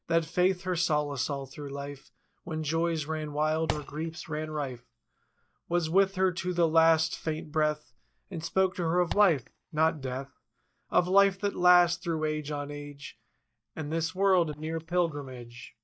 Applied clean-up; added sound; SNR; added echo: neural mask model DeepFilterNet 3.